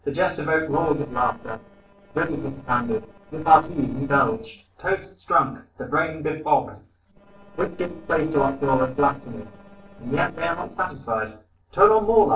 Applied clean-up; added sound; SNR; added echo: neural separator model SepFormer DNS4.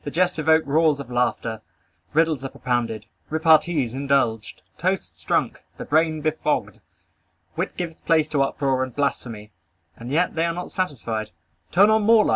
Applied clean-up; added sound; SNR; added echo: none; none; none; none.